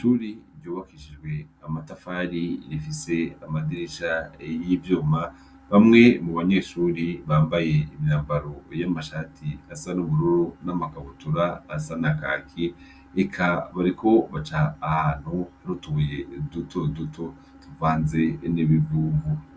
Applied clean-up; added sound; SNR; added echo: none; none; none; none.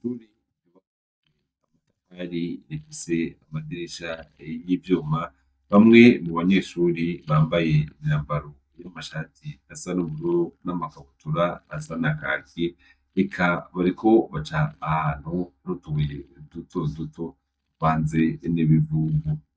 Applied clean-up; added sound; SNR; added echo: neural mask model DeepFilterNet 3.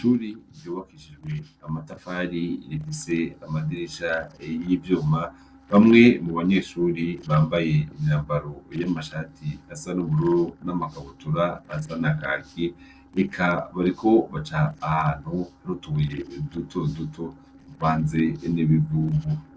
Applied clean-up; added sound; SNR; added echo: neural separator model SepFormer DNS4.